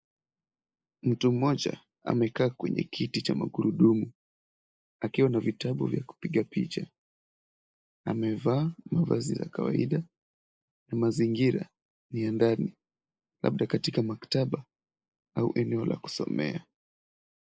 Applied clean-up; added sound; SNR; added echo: neural mask model Resemble Enhance denoiser.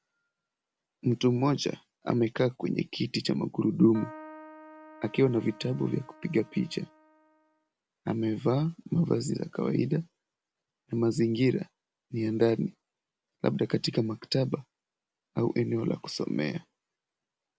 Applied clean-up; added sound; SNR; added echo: none; Keyboard (musical); 20 dB; none.